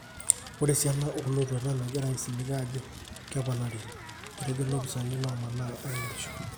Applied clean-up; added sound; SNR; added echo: none; Crackle; 12 dB; none.